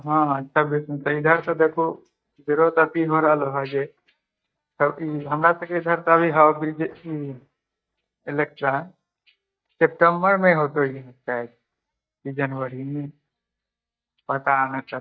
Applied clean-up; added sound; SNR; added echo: neural mask model DeepFilterNet 3.